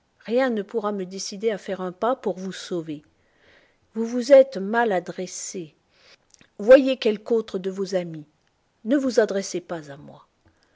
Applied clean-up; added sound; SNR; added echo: none; none; none; none.